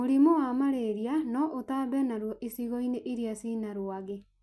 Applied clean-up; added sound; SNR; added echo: none; none; none; none.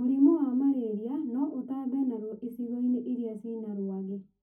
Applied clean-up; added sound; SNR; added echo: none; none; none; reverberation time 0.3 s.